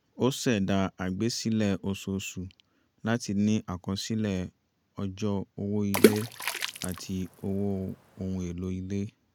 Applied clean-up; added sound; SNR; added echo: none; Water / Splash, splatter; -1 dB; none.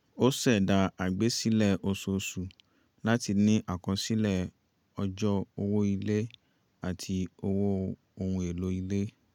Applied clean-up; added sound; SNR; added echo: none; none; none; none.